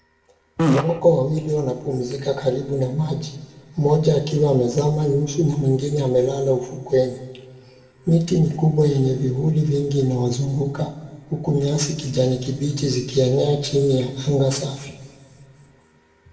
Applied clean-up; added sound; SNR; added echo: none; Fart; 0 dB; reverberation time 1.8 s.